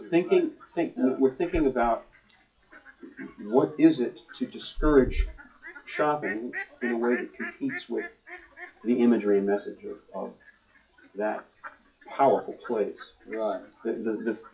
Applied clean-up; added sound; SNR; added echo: classical method WPE with log-MMSE.